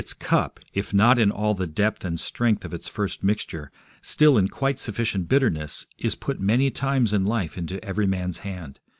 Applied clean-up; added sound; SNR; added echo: none; none; none; none.